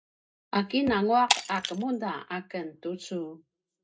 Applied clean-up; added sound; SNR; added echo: none; Shatter; 5 dB; reverberation time 0.2 s.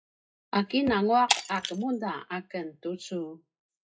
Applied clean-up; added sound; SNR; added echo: classical method WPE with log-MMSE.